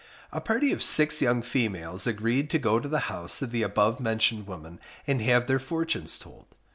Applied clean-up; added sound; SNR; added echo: none; none; none; none.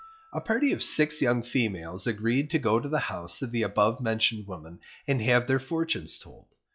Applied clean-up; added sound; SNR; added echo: classical method log-MMSE.